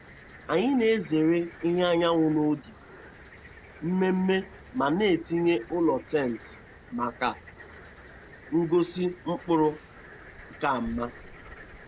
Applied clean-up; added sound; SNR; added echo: none; Cricket; 19 dB; none.